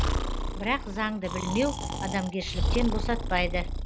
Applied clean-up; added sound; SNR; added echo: none; Breathing; -1 dB; none.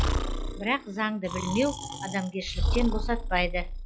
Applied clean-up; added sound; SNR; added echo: classical method log-MMSE.